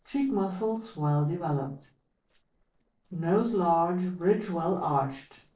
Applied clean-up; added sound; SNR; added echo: neural separator model SepFormer DNS4.